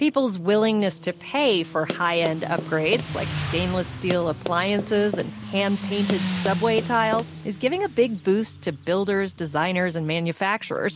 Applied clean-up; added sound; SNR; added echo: none; Run + Motorcycle; 9 dB; none.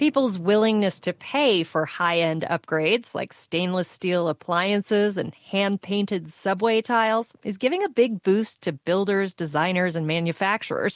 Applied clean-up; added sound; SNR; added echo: none; none; none; none.